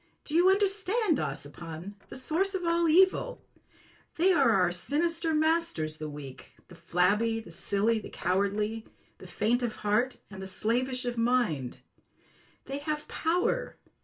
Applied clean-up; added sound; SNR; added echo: neural separator model SepFormer DNS4.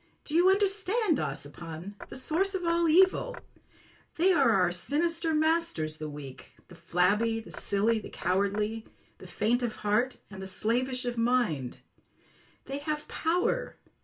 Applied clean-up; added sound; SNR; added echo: none; Knock / Wood; 18 dB; reverberation time 0.2 s.